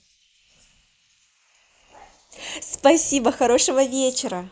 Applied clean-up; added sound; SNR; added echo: neural mask model Resemble Enhance denoiser.